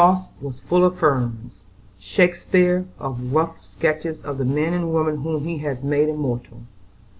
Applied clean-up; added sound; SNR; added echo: none; none; none; none.